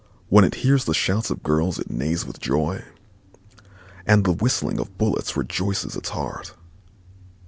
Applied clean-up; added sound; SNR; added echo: none; none; none; none.